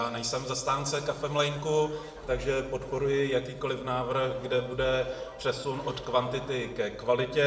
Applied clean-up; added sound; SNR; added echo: none; Alarm; 19 dB; reverberation time 0.6 s.